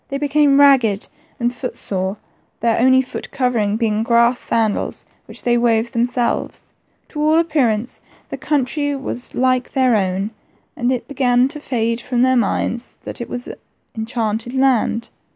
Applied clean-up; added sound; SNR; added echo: none; none; none; none.